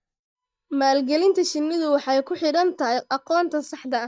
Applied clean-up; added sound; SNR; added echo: neural mask model DeepFilterNet 3.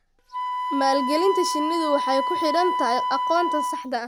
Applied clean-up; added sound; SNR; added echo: none; Wind instrument, woodwind instrument; 1 dB; none.